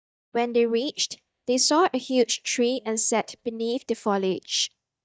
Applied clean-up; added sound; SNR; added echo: neural mask model DeepFilterNet 3.